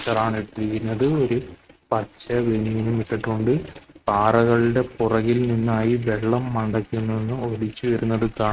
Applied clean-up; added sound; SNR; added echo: neural mask model RNNoise.